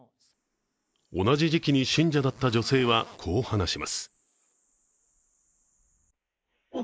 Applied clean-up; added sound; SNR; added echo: neural mask model Resemble Enhance denoiser.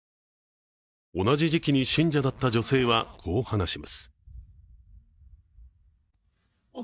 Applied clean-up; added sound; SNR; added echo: neural mask model DeepFilterNet 3.